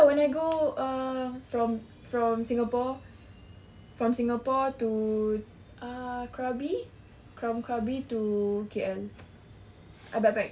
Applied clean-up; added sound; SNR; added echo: none; none; none; none.